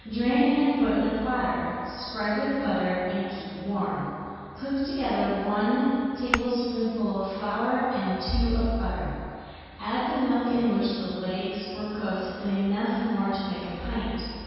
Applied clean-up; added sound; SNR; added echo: none; Tap / Glass; 7 dB; reverberation time 2.1 s.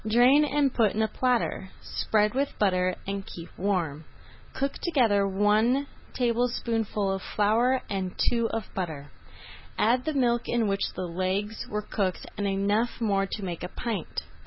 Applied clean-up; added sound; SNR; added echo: none; none; none; none.